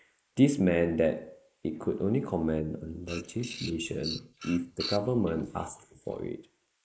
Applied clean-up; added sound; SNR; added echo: neural mask model Resemble Enhance denoiser.